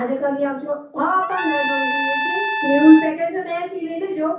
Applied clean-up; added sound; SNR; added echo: none; Trumpet; 4 dB; reverberation time 0.6 s.